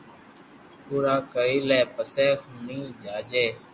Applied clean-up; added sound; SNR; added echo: none; none; none; none.